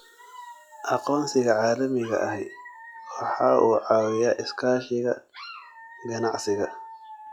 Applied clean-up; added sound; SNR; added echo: classical method log-MMSE.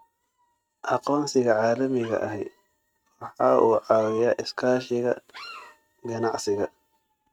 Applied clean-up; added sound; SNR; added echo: neural mask model RNNoise.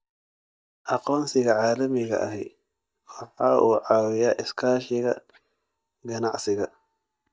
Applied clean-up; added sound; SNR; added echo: neural mask model DeepFilterNet 3.